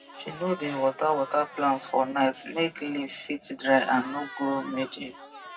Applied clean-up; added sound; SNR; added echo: none; Crowd / Cheering; 17 dB; reverberation time 0.3 s.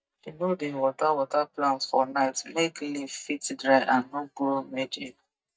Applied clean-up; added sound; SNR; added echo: neural mask model DeepFilterNet 3.